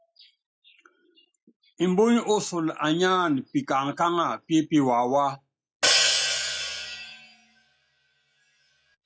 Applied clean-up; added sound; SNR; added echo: classical method log-MMSE.